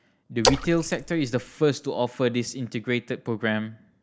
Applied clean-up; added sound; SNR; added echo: none; Splash, splatter; 1 dB; none.